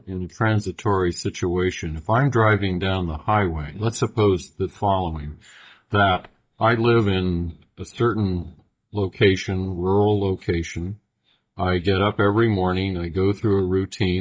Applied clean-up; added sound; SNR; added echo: neural mask model DeepFilterNet 3.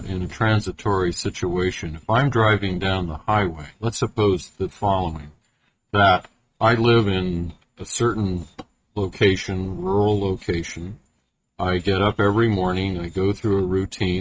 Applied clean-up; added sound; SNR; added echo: neural mask model RNNoise.